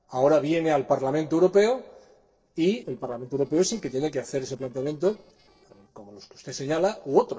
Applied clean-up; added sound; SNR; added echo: neural separator model SepFormer DNS4.